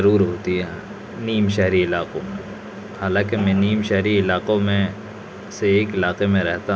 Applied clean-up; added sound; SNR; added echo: none; none; none; none.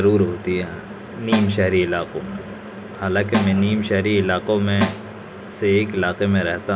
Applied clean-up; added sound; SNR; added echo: none; Snare drum; 9 dB; none.